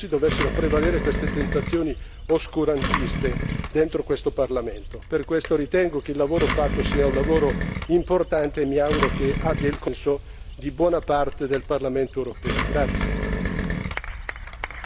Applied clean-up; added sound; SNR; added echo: none; Engine; 3 dB; none.